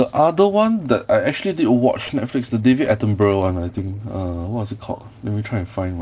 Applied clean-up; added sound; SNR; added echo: neural separator model SepFormer DNS4.